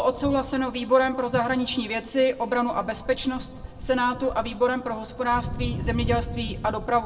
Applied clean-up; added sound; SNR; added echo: none; Thunder; 10 dB; reverberation time 1.0 s.